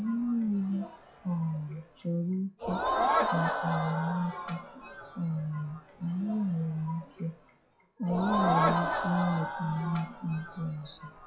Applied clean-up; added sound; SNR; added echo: classical method log-MMSE.